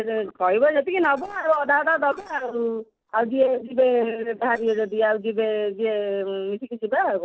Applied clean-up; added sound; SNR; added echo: neural separator model SepFormer DNS4.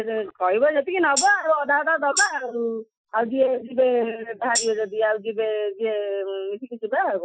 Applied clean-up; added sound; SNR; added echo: classical method Wiener filter.